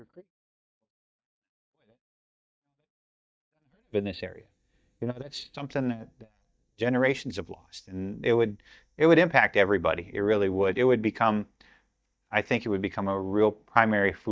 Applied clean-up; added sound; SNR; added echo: neural mask model DeepFilterNet 3.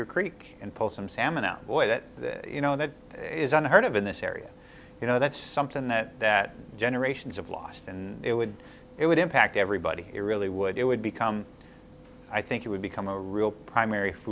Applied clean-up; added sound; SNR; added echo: none; none; none; none.